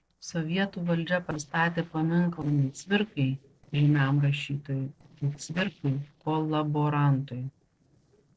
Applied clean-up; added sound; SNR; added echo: neural separator model SepFormer DNS4.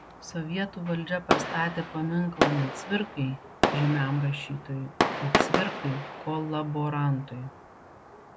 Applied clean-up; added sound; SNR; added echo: none; Fireworks; 1 dB; none.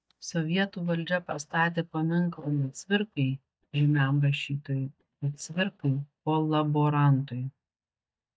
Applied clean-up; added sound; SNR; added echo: neural mask model DeepFilterNet 3.